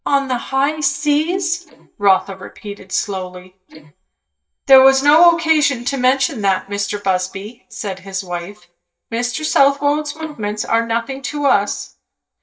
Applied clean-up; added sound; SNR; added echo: neural mask model DeepFilterNet 3.